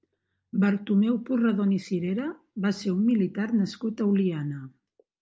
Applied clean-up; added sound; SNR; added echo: none; none; none; none.